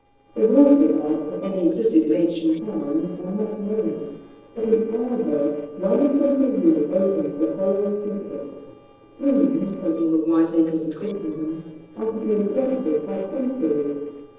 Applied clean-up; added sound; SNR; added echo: neural separator model SepFormer DNS4.